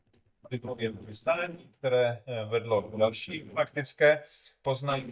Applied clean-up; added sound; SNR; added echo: neural mask model DeepFilterNet 3.